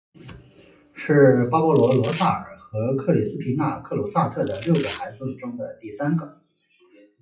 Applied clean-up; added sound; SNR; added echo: classical method WPE with log-MMSE.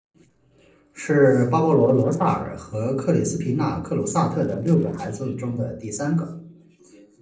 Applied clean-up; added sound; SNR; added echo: neural separator model SepFormer DNS4.